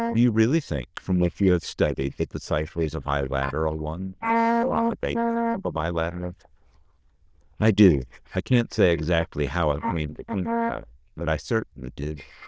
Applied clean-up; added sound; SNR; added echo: neural diffusion model UNIVERSE++.